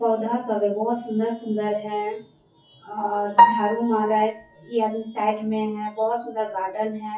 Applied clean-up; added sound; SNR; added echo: classical method WPE with log-MMSE.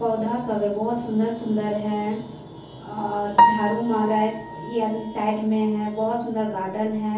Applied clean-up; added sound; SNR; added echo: none; Piano; 1 dB; reverberation time 0.6 s.